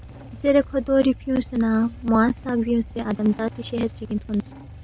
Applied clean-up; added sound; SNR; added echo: none; Engine starting / Motorcycle; 17 dB; none.